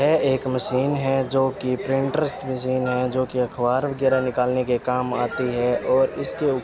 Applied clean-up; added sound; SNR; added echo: none; Wind instrument, woodwind instrument; 18 dB; none.